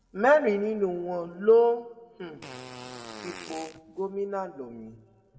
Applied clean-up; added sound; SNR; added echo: none; Fart; 16 dB; reverberation time 1.1 s.